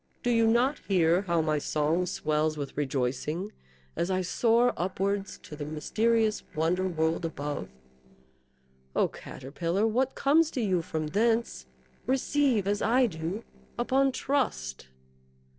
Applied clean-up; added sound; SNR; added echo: neural separator model SepFormer DNS4.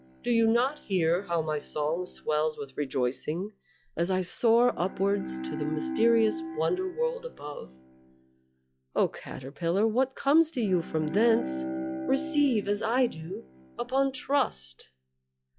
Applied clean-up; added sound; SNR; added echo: classical method log-MMSE.